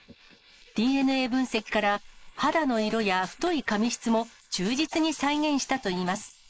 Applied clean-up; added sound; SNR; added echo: neural mask model Resemble Enhance denoiser.